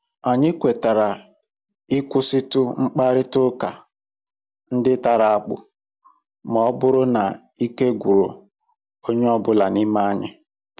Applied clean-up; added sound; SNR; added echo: none; none; none; none.